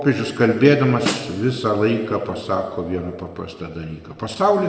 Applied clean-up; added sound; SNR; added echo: none; Snare drum; 12 dB; reverberation time 1.8 s.